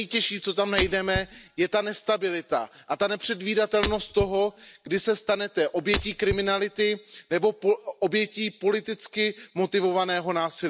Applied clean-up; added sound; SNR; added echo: none; Shatter; 9 dB; none.